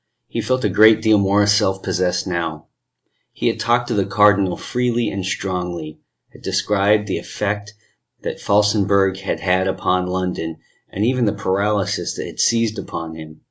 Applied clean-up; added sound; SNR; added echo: none; none; none; none.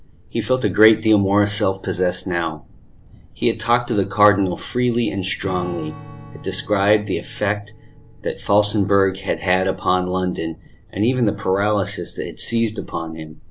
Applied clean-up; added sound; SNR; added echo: none; Thunder + Strum; 19 dB; none.